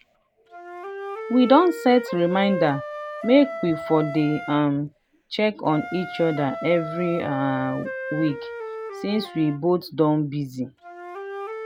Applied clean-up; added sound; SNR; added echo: none; Wind instrument, woodwind instrument; 10 dB; none.